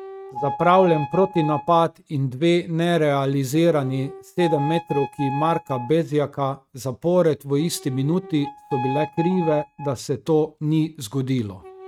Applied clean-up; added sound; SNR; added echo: neural mask model RNNoise.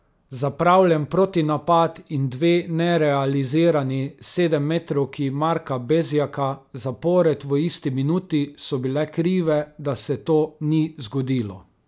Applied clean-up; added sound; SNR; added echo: none; none; none; none.